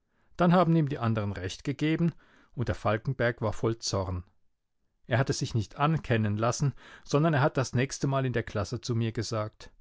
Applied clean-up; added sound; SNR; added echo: none; none; none; none.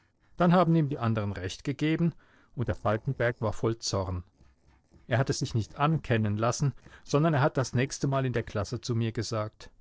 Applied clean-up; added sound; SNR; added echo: neural separator model SepFormer DNS4.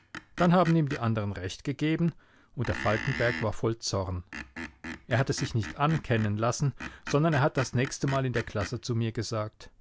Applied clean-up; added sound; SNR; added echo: none; Screech; 13 dB; none.